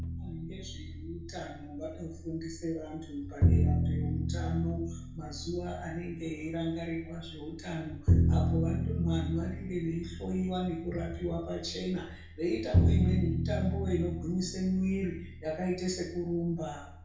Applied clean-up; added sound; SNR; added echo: none; Bowed string instrument; -3 dB; reverberation time 0.5 s.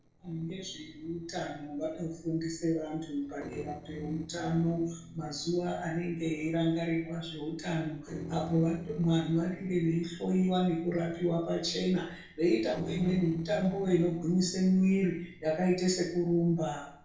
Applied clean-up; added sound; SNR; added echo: neural separator model SepFormer DNS4.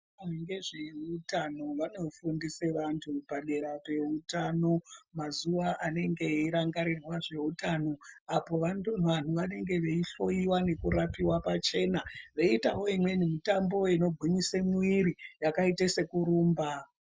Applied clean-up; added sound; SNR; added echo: none; none; none; none.